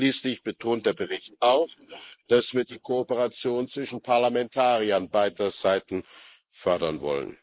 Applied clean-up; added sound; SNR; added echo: neural mask model Resemble Enhance denoiser.